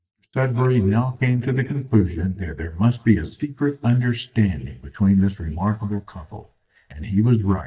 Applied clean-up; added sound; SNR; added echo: neural mask model DeepFilterNet 3.